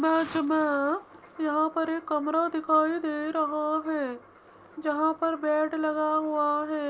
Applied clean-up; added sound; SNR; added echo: none; none; none; none.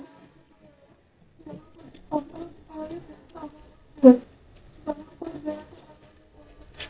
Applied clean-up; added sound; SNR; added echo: neural mask model DeepFilterNet 3.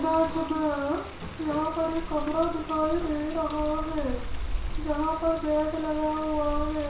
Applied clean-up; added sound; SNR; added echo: none; Water; 6 dB; reverberation time 0.6 s.